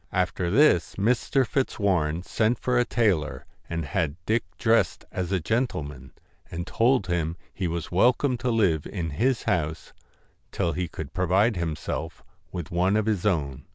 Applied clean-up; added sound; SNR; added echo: none; none; none; none.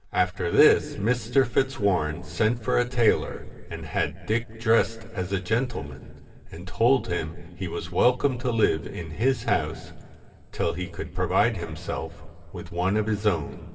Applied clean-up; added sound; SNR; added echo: none; none; none; reverberation time 2.9 s.